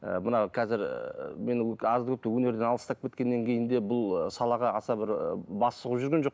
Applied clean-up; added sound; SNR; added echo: none; none; none; none.